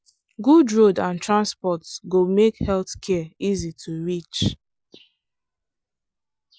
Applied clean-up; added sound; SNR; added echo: none; none; none; none.